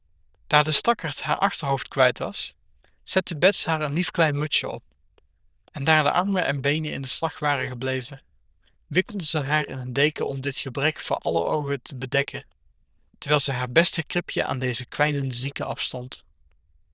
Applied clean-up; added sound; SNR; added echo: neural diffusion model UNIVERSE++.